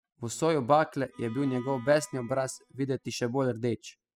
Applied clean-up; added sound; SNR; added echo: classical method spectral subtraction.